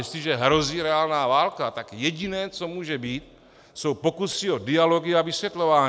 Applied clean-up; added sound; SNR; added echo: none; none; none; none.